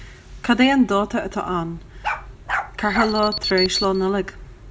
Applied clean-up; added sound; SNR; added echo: none; Bark + Alarm; 6 dB; none.